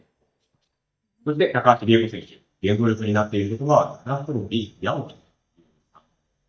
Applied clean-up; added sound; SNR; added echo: neural mask model DeepFilterNet 3.